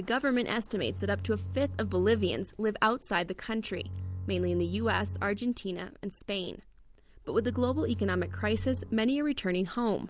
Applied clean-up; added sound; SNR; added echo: none; Bowed string instrument; 7 dB; none.